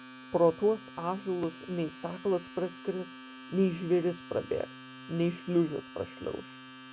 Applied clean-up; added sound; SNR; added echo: none; Domestic sounds, home sounds; 16 dB; none.